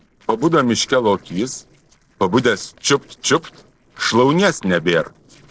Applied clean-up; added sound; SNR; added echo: neural separator model SepFormer DNS4.